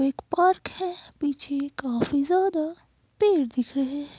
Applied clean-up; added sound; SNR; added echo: none; none; none; none.